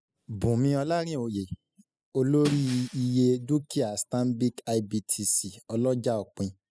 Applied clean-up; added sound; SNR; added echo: classical method spectral subtraction.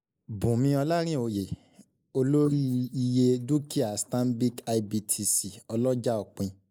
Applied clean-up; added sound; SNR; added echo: neural mask model Resemble Enhance denoiser.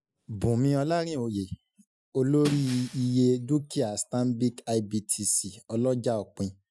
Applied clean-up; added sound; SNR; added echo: classical method Wiener filter.